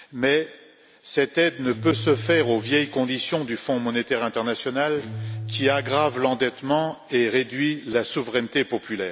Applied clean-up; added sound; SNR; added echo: none; Guitar; 13 dB; none.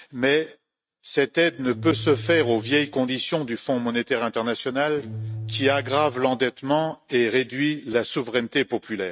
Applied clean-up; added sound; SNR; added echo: neural mask model RNNoise.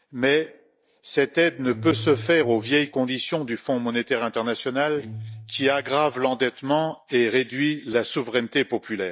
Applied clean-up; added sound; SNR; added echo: neural mask model DeepFilterNet 3.